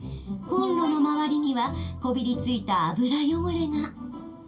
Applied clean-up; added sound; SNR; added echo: none; none; none; reverberation time 0.2 s.